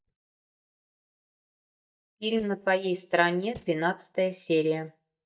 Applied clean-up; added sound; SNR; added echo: neural mask model DeepFilterNet 3.